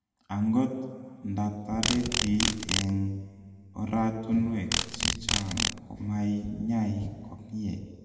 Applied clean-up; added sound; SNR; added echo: none; Insect; 2 dB; reverberation time 1.8 s.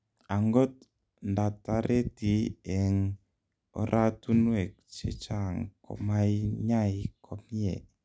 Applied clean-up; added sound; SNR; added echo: none; none; none; none.